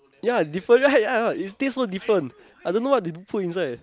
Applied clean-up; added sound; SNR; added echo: none; none; none; none.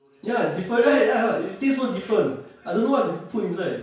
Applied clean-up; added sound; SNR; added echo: none; none; none; reverberation time 0.5 s.